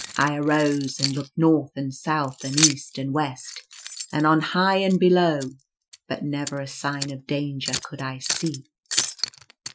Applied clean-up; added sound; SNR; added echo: classical method Wiener filter.